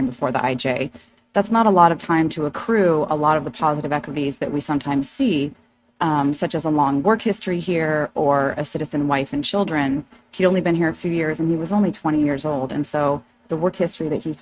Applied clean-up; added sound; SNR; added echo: neural mask model RNNoise.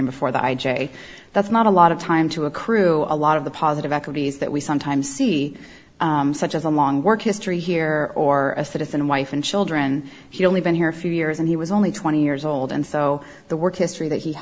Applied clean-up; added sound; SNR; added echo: none; none; none; none.